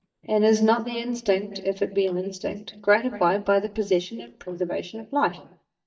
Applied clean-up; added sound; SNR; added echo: neural mask model DeepFilterNet 3.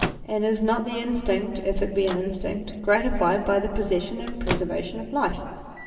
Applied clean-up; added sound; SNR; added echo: none; Microwave oven; 11 dB; reverberation time 2.0 s.